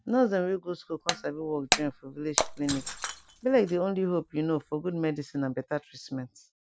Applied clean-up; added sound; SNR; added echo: none; Shatter; 5 dB; none.